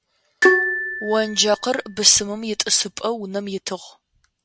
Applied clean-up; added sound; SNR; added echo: none; Glockenspiel + Bowed string instrument; 1 dB; none.